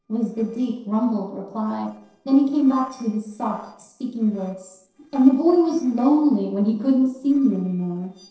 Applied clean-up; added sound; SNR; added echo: neural separator model SepFormer DNS4.